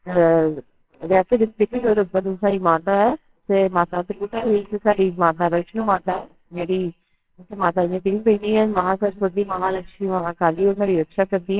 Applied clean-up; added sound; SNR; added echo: neural separator model SepFormer WHAMR!.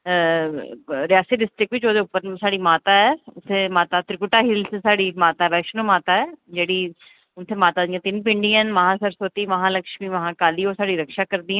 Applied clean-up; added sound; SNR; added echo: none; none; none; none.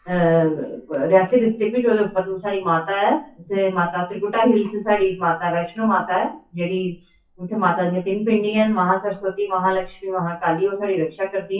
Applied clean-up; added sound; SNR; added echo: classical method WPE with log-MMSE.